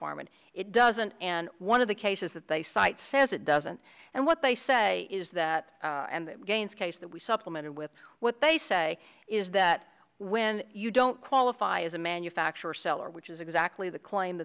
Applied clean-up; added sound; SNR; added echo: none; none; none; none.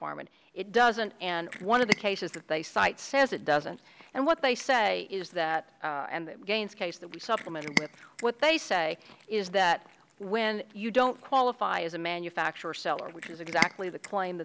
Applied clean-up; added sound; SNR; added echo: none; Cat; 12 dB; none.